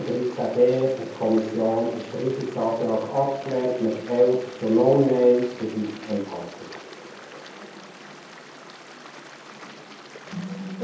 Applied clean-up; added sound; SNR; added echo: none; Stream; 18 dB; reverberation time 0.7 s.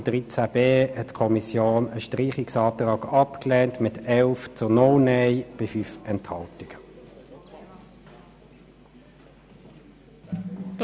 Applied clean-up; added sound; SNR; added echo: none; none; none; none.